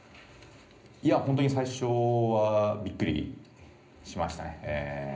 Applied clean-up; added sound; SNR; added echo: none; none; none; reverberation time 0.5 s.